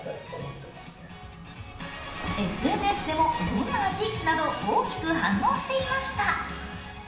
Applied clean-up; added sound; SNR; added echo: none; Train; 15 dB; reverberation time 1.1 s.